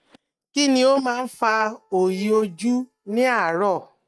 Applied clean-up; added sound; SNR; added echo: neural mask model DeepFilterNet 3.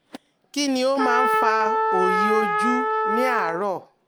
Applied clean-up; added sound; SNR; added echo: none; Trumpet; -2 dB; none.